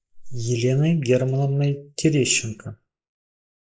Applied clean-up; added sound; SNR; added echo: neural mask model Resemble Enhance denoiser.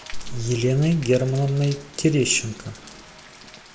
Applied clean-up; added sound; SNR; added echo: none; Rain; 20 dB; none.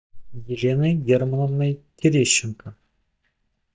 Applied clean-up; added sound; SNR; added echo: neural mask model DeepFilterNet 3.